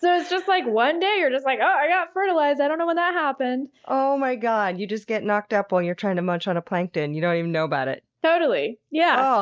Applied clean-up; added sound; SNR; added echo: none; none; none; none.